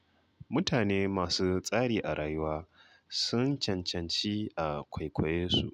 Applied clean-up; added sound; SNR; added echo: none; none; none; none.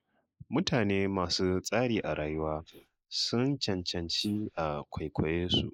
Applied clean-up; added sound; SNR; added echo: neural mask model Resemble Enhance denoiser.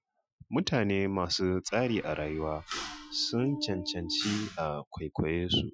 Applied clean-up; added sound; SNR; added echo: classical method Wiener filter.